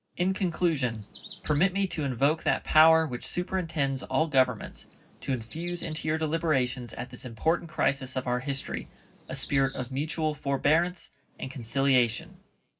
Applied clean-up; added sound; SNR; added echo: none; Chirp, tweet; 16 dB; reverberation time 0.4 s.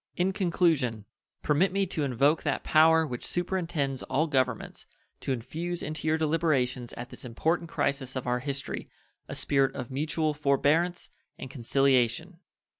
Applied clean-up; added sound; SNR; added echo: none; none; none; none.